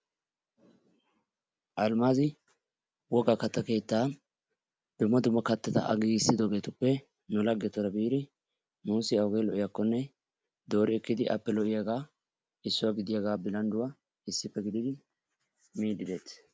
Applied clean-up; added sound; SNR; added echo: none; none; none; none.